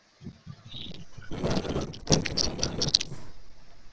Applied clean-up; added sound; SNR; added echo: neural separator model SepFormer DNS4.